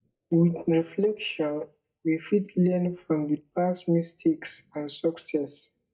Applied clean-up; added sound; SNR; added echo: neural mask model DeepFilterNet 3.